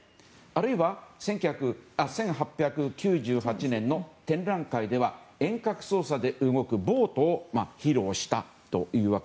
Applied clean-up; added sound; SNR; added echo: none; none; none; none.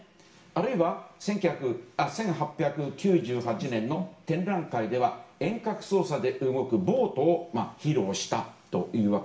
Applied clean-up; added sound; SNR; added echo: none; none; none; reverberation time 0.4 s.